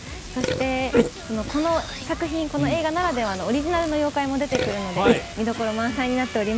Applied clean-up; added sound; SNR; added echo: none; Burping, eructation; 5 dB; none.